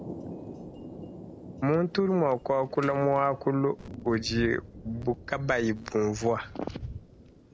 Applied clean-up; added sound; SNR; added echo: none; Thunder; 14 dB; none.